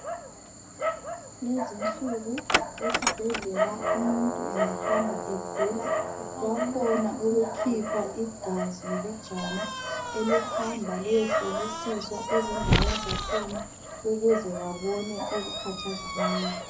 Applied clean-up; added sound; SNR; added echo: none; Dog; 0 dB; reverberation time 0.4 s.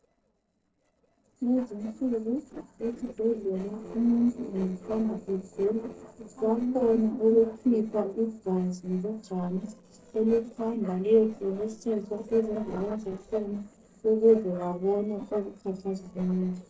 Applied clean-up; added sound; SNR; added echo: neural separator model SepFormer DNS4.